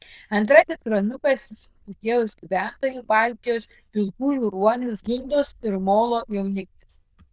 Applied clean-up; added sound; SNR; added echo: neural diffusion model UNIVERSE++.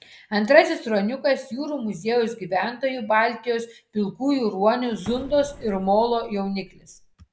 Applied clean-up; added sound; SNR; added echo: none; Explosion; 20 dB; none.